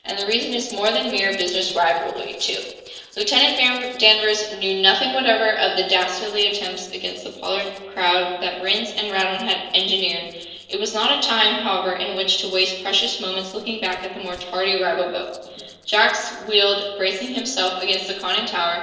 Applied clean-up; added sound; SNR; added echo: neural separator model SepFormer DNS4.